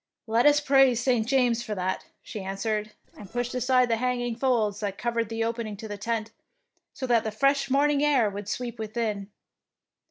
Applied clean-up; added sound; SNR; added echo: neural separator model SepFormer DNS4.